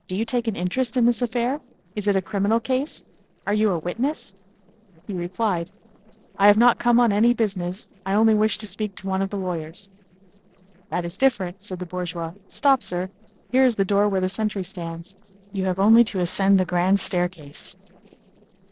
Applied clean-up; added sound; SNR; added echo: neural separator model SepFormer DNS4.